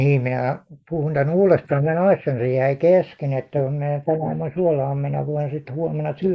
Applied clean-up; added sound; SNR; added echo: neural mask model Resemble Enhance denoiser.